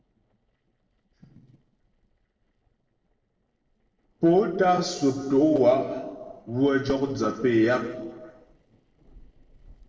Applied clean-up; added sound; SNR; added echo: neural separator model SepFormer DNS4.